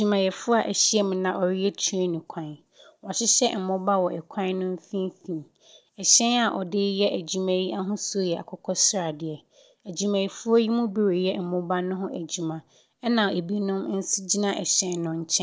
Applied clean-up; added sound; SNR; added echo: none; none; none; none.